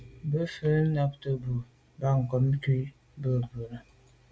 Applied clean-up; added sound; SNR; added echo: none; none; none; none.